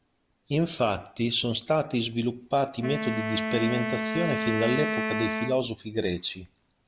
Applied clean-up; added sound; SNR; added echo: none; Wind instrument, woodwind instrument; 2 dB; none.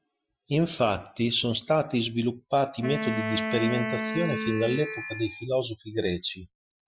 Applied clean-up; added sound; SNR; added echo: classical method Wiener filter.